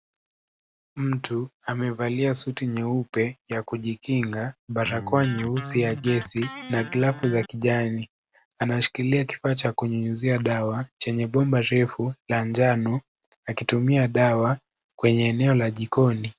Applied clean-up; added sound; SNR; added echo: none; Electric guitar; 13 dB; none.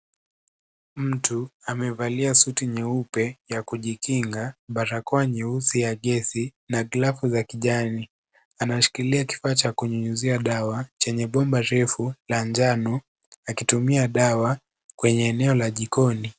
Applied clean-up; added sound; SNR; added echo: none; none; none; none.